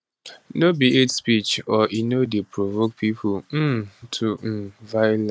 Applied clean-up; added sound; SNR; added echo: none; none; none; none.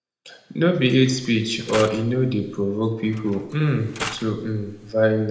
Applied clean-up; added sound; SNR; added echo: none; Mechanisms; 15 dB; reverberation time 0.7 s.